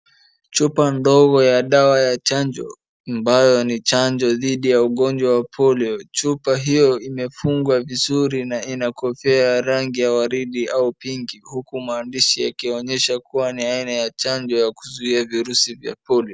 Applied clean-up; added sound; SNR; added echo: none; none; none; none.